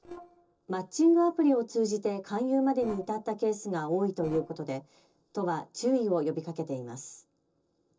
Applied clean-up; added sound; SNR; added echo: neural separator model SepFormer DNS4.